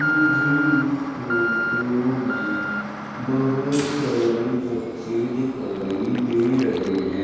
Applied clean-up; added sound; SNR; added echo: none; Alarm; 5 dB; reverberation time 1.2 s.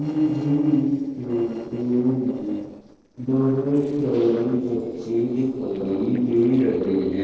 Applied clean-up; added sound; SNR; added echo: neural separator model SepFormer DNS4.